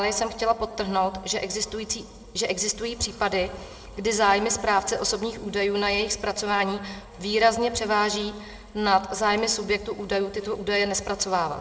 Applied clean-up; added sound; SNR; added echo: none; none; none; reverberation time 1.3 s.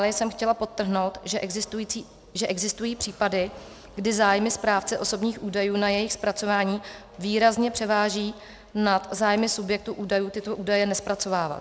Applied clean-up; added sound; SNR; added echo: none; none; none; none.